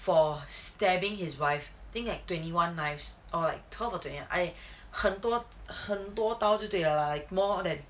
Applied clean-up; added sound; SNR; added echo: none; none; none; none.